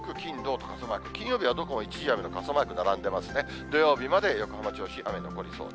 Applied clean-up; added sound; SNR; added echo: none; none; none; none.